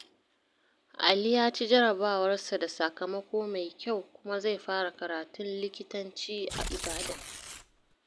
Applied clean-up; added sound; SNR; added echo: none; Tearing; 7 dB; none.